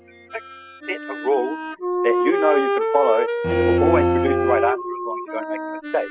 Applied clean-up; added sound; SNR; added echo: classical method spectral subtraction.